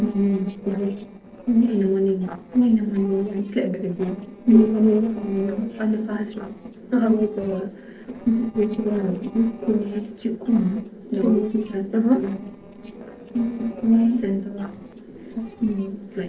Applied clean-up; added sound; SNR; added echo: neural separator model SepFormer DNS4.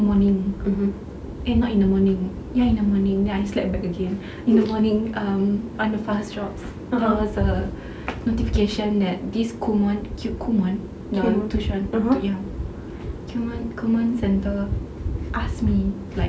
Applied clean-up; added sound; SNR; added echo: none; none; none; none.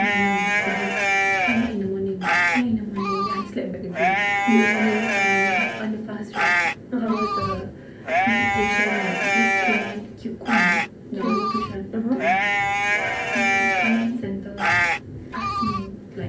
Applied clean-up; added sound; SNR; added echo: none; Livestock, farm animals, working animals; -3 dB; reverberation time 0.3 s.